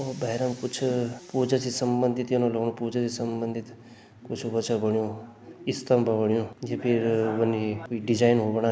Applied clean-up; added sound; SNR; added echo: none; none; none; none.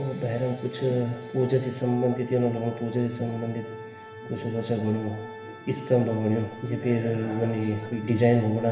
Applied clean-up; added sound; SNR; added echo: none; Organ; 15 dB; reverberation time 1.0 s.